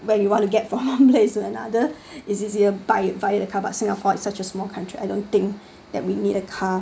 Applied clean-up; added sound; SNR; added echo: none; none; none; none.